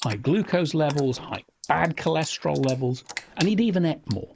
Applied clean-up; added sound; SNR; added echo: neural mask model Resemble Enhance denoiser.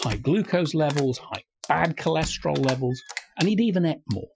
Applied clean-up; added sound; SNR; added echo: classical method Wiener filter.